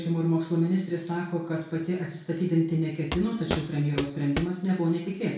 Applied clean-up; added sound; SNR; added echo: none; Walk, footsteps; 7 dB; reverberation time 0.5 s.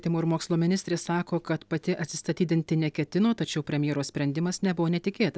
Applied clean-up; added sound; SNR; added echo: none; none; none; none.